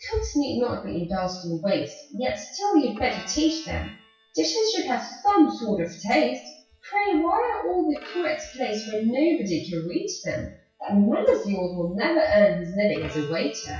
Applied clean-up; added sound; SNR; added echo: classical method WPE with log-MMSE.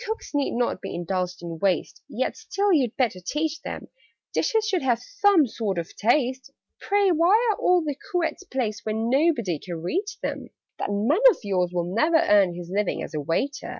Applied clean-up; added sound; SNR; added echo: none; none; none; none.